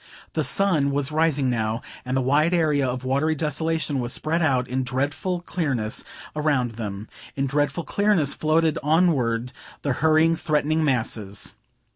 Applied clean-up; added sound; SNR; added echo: none; none; none; none.